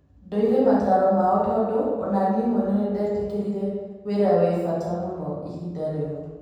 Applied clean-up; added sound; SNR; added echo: none; none; none; reverberation time 1.2 s.